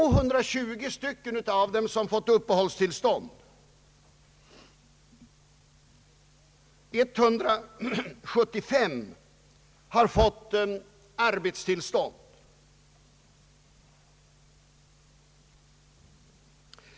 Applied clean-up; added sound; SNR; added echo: none; none; none; none.